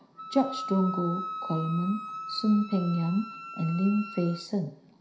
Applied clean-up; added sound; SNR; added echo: none; Wind instrument, woodwind instrument; 10 dB; reverberation time 0.5 s.